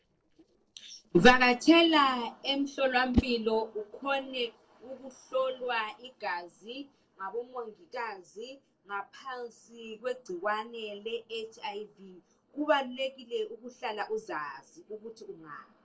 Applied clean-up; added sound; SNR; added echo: neural separator model SepFormer DNS4.